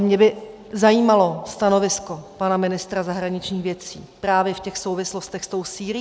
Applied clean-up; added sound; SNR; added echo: none; none; none; none.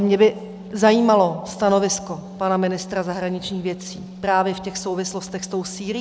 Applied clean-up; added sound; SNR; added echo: none; Organ; 16 dB; none.